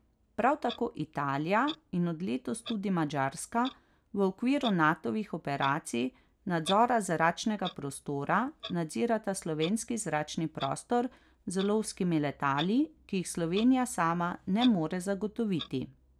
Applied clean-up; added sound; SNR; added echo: none; Clock; 18 dB; none.